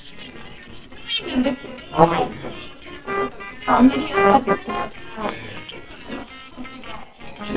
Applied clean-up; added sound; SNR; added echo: neural separator model SepFormer WHAMR!.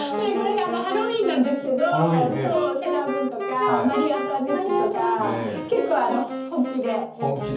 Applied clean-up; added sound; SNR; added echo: none; Wind instrument, woodwind instrument; 6 dB; reverberation time 0.5 s.